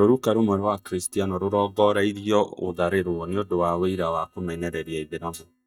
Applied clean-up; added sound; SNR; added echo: neural mask model DeepFilterNet 3.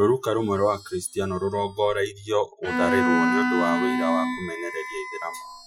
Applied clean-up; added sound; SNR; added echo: classical method Wiener filter.